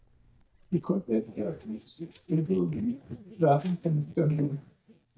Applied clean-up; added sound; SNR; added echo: neural mask model DeepFilterNet 3.